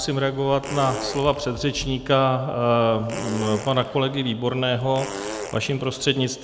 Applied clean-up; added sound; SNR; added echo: none; Fart; 13 dB; none.